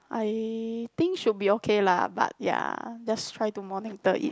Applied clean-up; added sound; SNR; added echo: none; none; none; none.